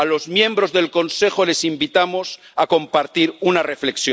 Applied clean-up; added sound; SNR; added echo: none; none; none; none.